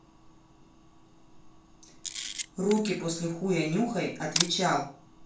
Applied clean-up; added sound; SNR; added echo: none; Camera; 7 dB; reverberation time 0.3 s.